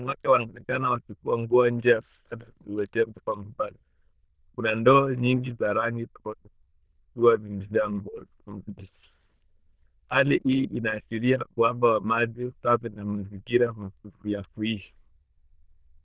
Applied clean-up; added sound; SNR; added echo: neural diffusion model UNIVERSE++.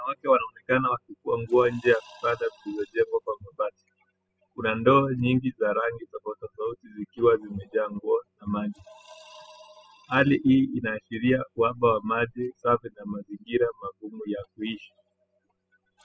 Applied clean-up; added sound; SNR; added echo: classical method spectral subtraction.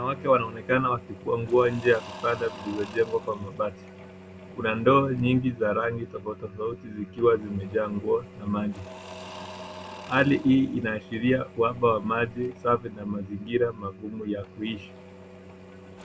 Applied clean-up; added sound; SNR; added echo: none; Engine / Drill / Mechanisms; 20 dB; none.